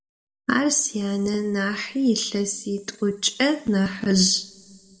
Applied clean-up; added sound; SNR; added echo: none; none; none; reverberation time 1.5 s.